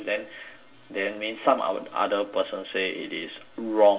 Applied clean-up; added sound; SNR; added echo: none; none; none; reverberation time 0.1 s.